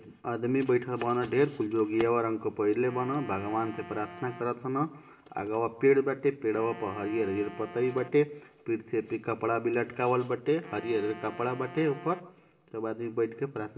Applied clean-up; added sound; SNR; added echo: none; Wind instrument, woodwind instrument; 18 dB; reverberation time 0.8 s.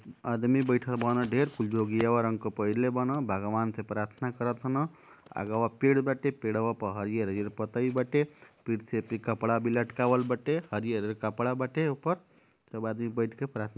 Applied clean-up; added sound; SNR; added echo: none; none; none; none.